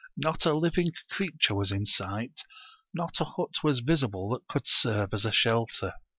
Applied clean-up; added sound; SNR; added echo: none; none; none; none.